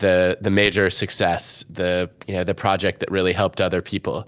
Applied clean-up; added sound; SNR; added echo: neural separator model SepFormer DNS4.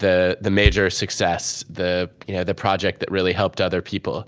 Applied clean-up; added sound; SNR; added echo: none; Bass drum; 7 dB; none.